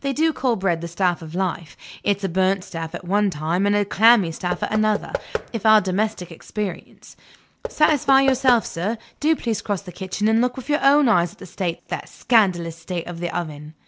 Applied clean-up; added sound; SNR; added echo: none; Knock / Wood; 11 dB; none.